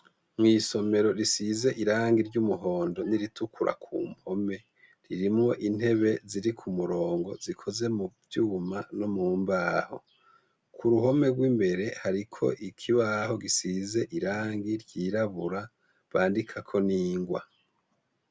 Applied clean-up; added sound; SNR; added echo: none; none; none; none.